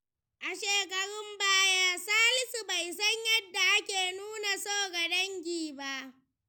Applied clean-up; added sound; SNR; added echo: none; none; none; none.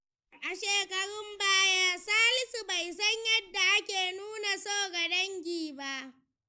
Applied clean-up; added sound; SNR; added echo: neural mask model Resemble Enhance denoiser.